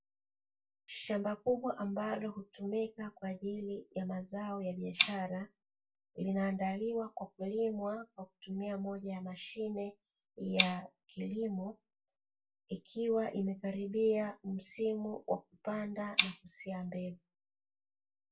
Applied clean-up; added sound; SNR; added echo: none; Tick; 1 dB; reverberation time 0.2 s.